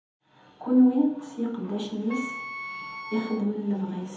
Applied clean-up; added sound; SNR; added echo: none; Wind instrument, woodwind instrument; 13 dB; reverberation time 1.1 s.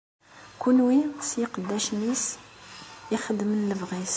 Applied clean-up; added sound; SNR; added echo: none; none; none; none.